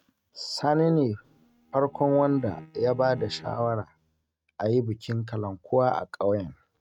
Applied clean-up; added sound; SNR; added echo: neural mask model RNNoise.